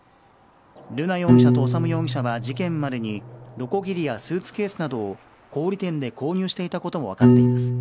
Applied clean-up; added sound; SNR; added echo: none; Piano; -4 dB; none.